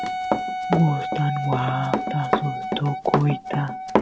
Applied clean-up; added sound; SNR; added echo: none; Run + Wind instrument, woodwind instrument; 0 dB; none.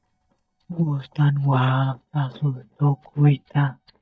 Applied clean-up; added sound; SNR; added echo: neural mask model DeepFilterNet 3.